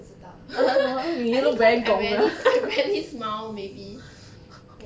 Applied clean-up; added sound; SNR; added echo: none; none; none; none.